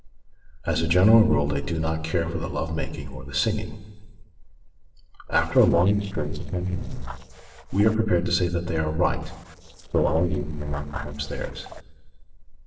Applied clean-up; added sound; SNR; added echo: neural separator model SepFormer DNS4.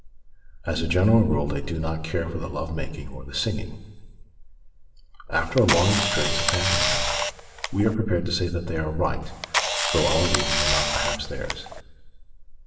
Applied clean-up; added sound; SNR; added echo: none; Camera; 0 dB; reverberation time 1.1 s.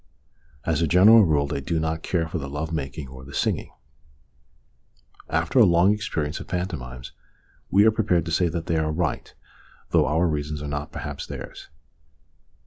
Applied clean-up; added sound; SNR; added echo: none; none; none; none.